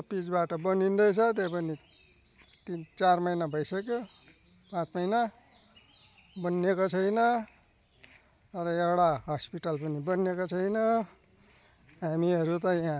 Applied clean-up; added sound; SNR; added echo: none; none; none; none.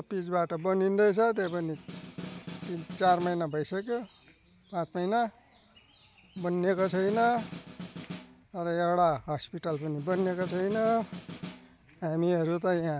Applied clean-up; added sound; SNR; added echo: none; Snare drum; 13 dB; none.